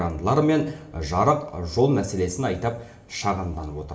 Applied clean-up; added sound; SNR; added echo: none; none; none; reverberation time 1.3 s.